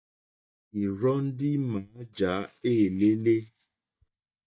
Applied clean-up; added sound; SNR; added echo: neural mask model DeepFilterNet 3.